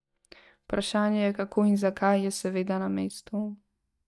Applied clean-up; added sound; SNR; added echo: neural mask model DeepFilterNet 3.